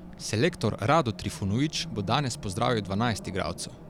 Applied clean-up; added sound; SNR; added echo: none; Race car, auto racing; 13 dB; none.